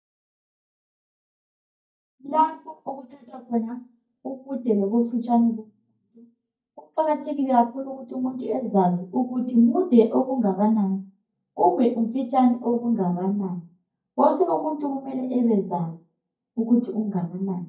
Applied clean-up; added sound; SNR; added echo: neural mask model DeepFilterNet 3.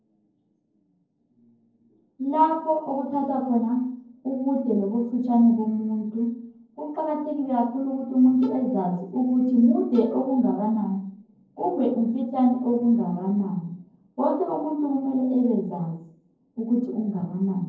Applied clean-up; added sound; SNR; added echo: neural separator model SepFormer DNS4.